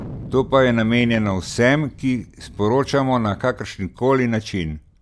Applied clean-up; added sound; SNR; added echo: none; Thunder; 19 dB; none.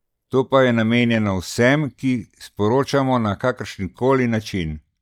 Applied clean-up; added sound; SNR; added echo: neural mask model DeepFilterNet 3.